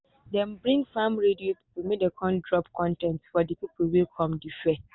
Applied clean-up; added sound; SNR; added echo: none; none; none; none.